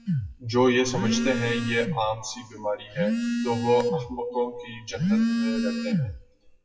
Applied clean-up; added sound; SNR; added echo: classical method WPE with log-MMSE.